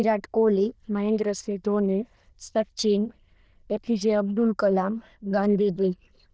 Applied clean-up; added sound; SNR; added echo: neural diffusion model UNIVERSE++.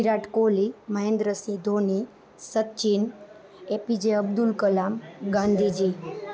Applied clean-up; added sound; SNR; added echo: none; none; none; none.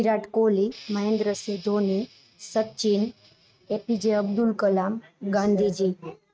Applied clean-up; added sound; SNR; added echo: neural mask model RNNoise.